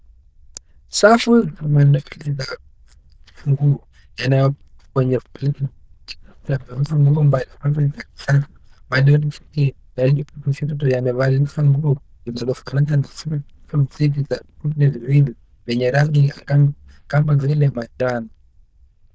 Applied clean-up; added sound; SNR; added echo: neural diffusion model UNIVERSE++.